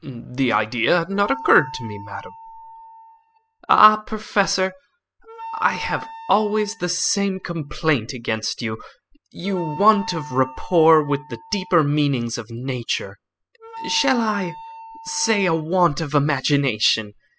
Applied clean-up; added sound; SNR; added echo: classical method spectral subtraction.